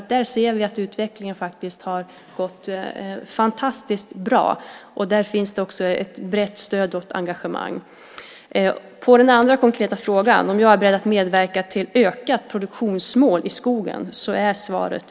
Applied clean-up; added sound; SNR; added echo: none; none; none; none.